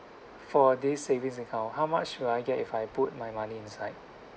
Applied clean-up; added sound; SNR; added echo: none; none; none; none.